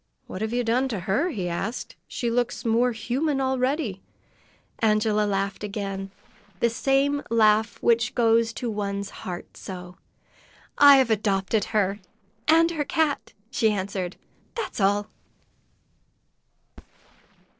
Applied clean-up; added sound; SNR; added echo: neural separator model SepFormer DNS4.